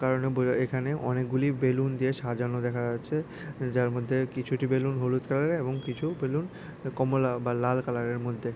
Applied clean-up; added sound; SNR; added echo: none; none; none; none.